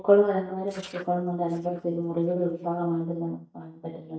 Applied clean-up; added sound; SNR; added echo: neural mask model DeepFilterNet 3.